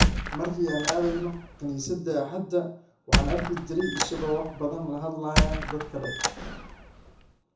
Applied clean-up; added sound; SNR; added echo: none; Squeak; -2 dB; reverberation time 0.6 s.